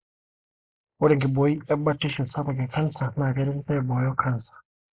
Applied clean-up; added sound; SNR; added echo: neural mask model Resemble Enhance denoiser.